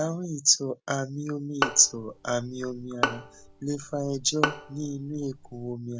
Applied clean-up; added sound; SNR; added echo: none; Bowed string instrument; 5 dB; none.